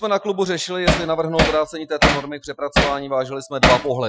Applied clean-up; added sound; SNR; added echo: classical method Wiener filter.